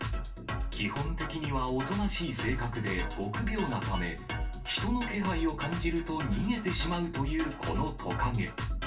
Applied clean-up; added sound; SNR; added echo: none; none; none; reverberation time 0.2 s.